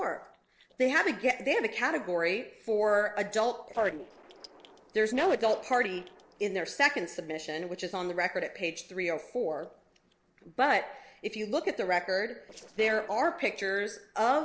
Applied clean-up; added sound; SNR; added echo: neural separator model SepFormer DNS4.